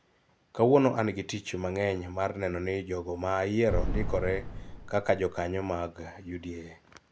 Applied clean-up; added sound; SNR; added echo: none; Boom; 2 dB; none.